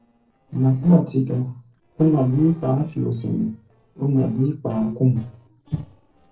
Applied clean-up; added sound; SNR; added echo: neural separator model SepFormer DNS4.